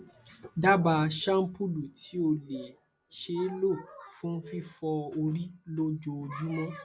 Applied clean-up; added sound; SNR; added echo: none; none; none; none.